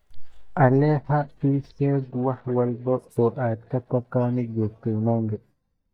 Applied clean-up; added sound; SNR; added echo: neural mask model DeepFilterNet 3.